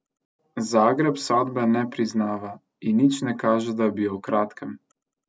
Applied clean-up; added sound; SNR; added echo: none; none; none; none.